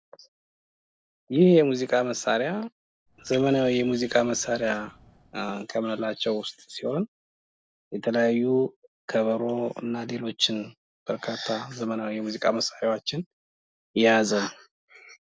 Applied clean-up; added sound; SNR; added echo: neural separator model SepFormer DNS4.